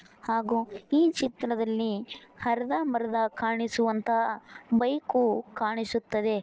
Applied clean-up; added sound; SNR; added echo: neural separator model SepFormer DNS4.